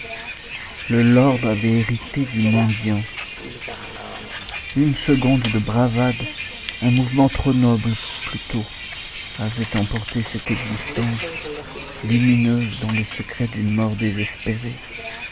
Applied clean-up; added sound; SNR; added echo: none; Bus; 10 dB; none.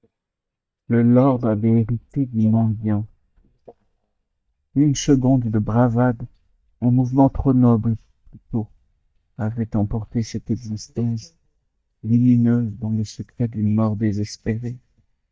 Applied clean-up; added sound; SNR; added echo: neural mask model DeepFilterNet 3.